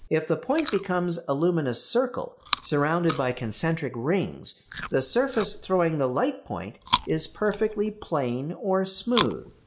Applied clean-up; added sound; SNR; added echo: none; Chewing, mastication; 11 dB; none.